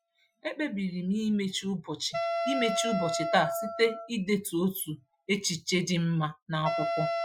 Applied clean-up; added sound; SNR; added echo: classical method Wiener filter.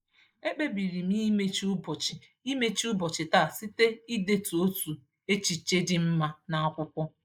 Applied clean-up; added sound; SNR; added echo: neural mask model Resemble Enhance denoiser.